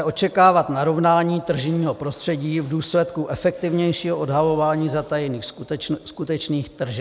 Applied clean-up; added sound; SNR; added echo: none; none; none; none.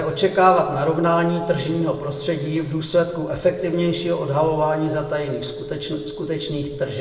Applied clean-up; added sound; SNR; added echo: none; Telephone; 13 dB; reverberation time 1.1 s.